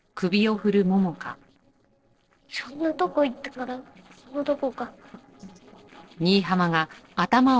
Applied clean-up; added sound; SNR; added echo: neural separator model SepFormer DNS4.